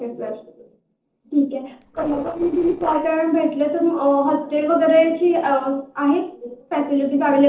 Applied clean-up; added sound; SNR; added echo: neural separator model SepFormer DNS4.